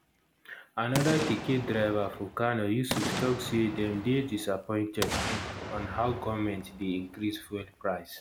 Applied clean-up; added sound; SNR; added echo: none; Boom; 7 dB; none.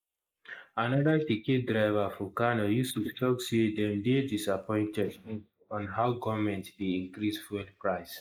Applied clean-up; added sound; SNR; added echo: neural mask model Resemble Enhance denoiser.